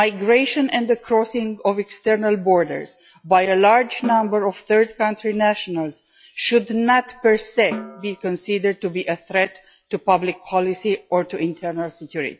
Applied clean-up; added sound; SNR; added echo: classical method log-MMSE.